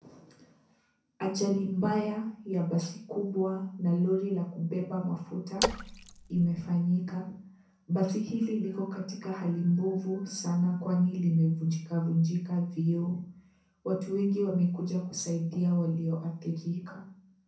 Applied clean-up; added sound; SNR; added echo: none; Splash, splatter; 4 dB; reverberation time 0.5 s.